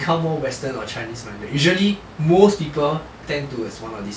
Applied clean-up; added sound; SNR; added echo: none; none; none; none.